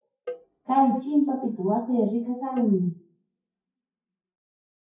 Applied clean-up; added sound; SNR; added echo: classical method WPE with log-MMSE.